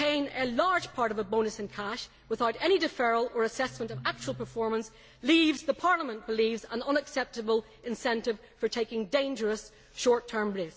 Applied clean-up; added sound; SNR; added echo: none; none; none; none.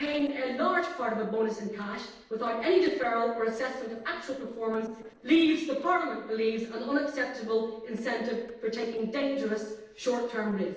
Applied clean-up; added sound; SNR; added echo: neural separator model SepFormer DNS4.